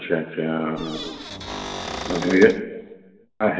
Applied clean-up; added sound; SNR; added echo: none; Cupboard open or close / Door; 9 dB; reverberation time 1.2 s.